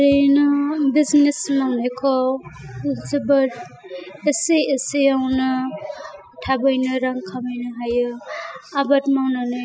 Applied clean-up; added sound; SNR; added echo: classical method spectral subtraction.